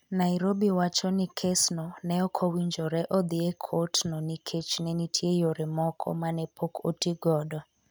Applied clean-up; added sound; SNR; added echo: none; none; none; none.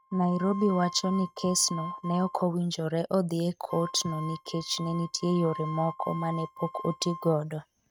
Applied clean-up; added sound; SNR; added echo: neural mask model RNNoise.